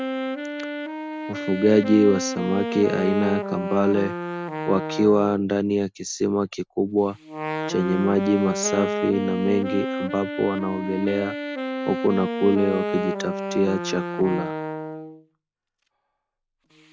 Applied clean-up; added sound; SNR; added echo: none; Wind instrument, woodwind instrument; 6 dB; none.